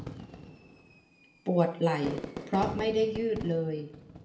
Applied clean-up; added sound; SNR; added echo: none; Fireworks; 11 dB; reverberation time 0.7 s.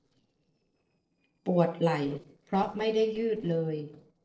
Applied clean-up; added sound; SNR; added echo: neural separator model SepFormer DNS4.